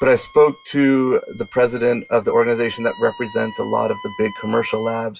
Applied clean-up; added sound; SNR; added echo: classical method WPE with log-MMSE.